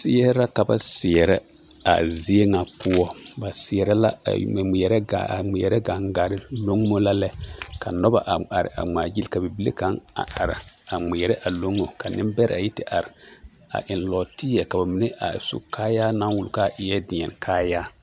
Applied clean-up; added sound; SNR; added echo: none; none; none; none.